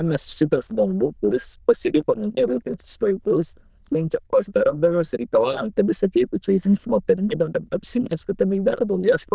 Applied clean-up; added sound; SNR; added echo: neural diffusion model UNIVERSE++.